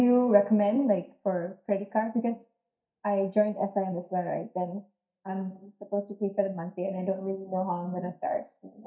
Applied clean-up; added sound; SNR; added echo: neural mask model DeepFilterNet 3.